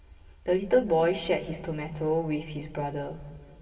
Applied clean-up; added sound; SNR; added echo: none; none; none; reverberation time 2.0 s.